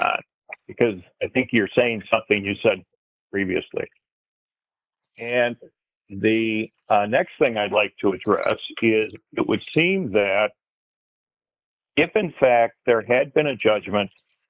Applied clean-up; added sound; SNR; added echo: neural mask model Resemble Enhance denoiser.